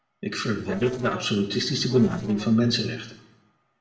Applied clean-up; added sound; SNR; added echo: neural separator model SepFormer DNS4.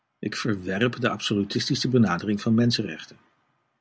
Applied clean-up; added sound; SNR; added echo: none; none; none; none.